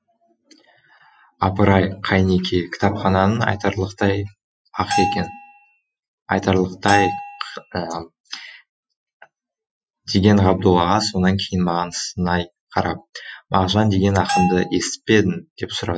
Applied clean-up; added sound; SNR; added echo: classical method Wiener filter.